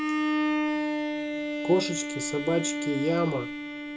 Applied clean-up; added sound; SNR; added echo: none; Bowed string instrument; -1 dB; reverberation time 0.2 s.